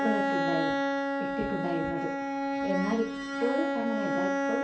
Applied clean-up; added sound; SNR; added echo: none; Bowed string instrument; -3 dB; reverberation time 0.3 s.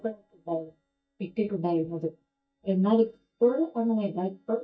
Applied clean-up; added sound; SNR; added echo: neural mask model DeepFilterNet 3.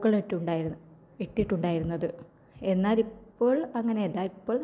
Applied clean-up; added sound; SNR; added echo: none; none; none; none.